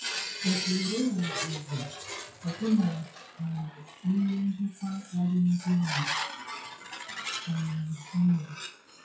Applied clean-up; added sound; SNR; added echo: classical method WPE with log-MMSE.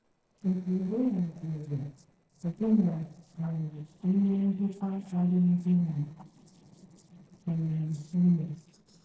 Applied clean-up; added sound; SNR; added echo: neural separator model SepFormer DNS4.